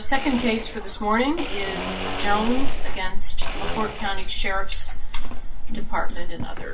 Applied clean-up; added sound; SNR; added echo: none; Domestic sounds, home sounds; 16 dB; reverberation time 0.2 s.